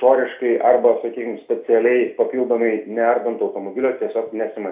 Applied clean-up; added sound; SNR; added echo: none; none; none; reverberation time 0.4 s.